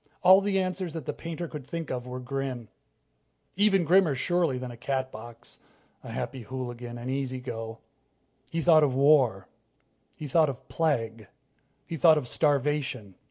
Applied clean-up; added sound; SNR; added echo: none; none; none; none.